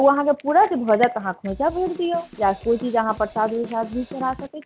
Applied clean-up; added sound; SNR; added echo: none; Cat + Drum / Drum kit; 17 dB; none.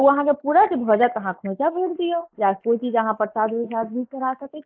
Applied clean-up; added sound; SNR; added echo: neural mask model Resemble Enhance denoiser.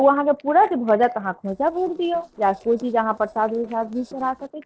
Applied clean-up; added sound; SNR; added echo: neural separator model SepFormer DNS4.